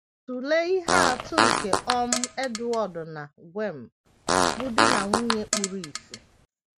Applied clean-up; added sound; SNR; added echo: none; Fart; -4 dB; none.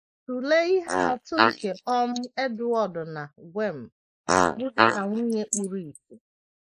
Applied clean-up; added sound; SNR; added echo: neural mask model Resemble Enhance denoiser.